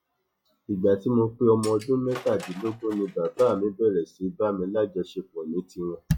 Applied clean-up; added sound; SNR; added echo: classical method log-MMSE.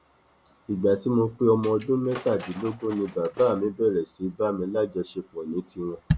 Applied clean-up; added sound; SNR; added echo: none; Tools; 17 dB; none.